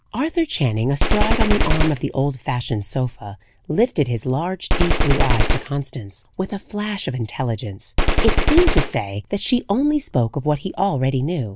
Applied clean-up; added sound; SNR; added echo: none; Gunshot, gunfire; -4 dB; none.